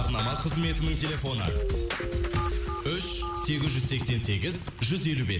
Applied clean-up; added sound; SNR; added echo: none; Typing; 12 dB; none.